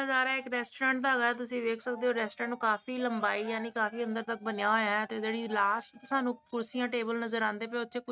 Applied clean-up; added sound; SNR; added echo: neural mask model RNNoise.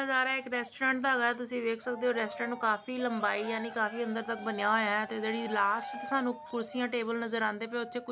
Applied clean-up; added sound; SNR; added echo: none; Cheering; 14 dB; none.